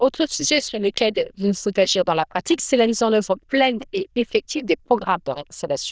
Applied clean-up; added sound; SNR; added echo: neural diffusion model UNIVERSE++.